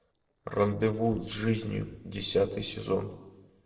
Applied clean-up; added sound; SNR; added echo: neural separator model SepFormer DNS4.